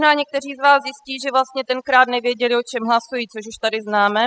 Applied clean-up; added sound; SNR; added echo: classical method spectral subtraction.